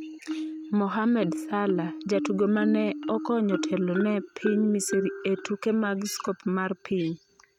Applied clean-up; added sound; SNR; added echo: neural mask model RNNoise.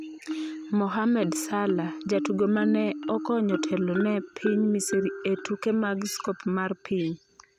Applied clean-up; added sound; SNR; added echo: none; Marimba, xylophone; 8 dB; none.